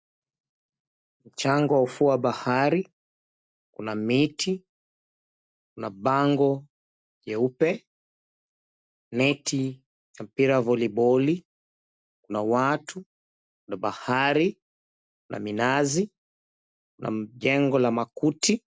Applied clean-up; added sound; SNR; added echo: none; none; none; none.